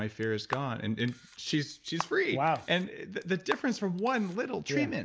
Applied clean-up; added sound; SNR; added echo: none; Camera; 13 dB; none.